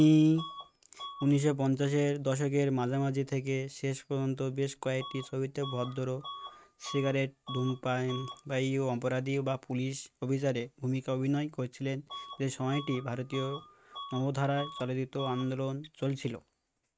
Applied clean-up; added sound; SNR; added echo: neural mask model RNNoise.